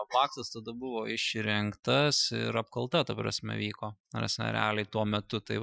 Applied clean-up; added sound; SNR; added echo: classical method Wiener filter.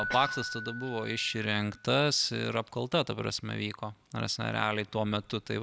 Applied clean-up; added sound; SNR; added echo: none; Keyboard (musical); 13 dB; none.